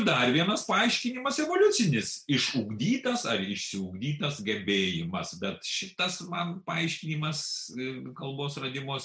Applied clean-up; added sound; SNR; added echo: none; none; none; none.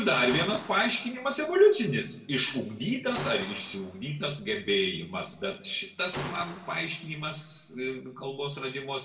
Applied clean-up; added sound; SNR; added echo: none; Gunshot, gunfire; 14 dB; reverberation time 1.3 s.